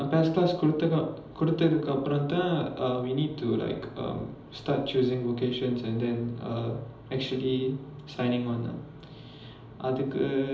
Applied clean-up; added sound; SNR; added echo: none; none; none; reverberation time 1.2 s.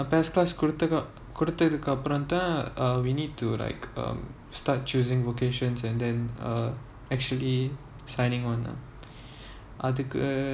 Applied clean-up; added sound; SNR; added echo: none; none; none; none.